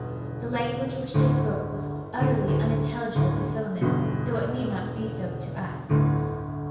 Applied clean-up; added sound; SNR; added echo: none; Piano; -5 dB; reverberation time 1.2 s.